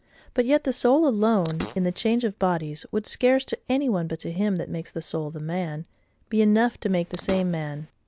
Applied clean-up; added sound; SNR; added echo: none; Fart; 15 dB; none.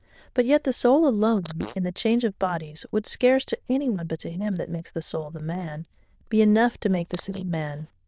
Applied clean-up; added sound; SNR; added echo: neural diffusion model UNIVERSE++.